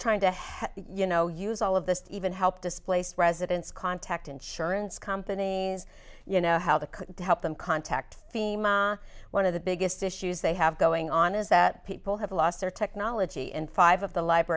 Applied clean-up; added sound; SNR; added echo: none; none; none; none.